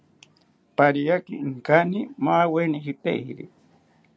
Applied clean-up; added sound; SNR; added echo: none; none; none; none.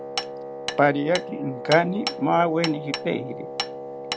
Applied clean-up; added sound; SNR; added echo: none; Hammer + Wind instrument, woodwind instrument; 7 dB; none.